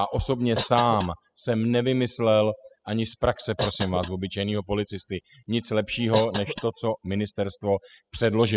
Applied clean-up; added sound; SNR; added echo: classical method spectral subtraction.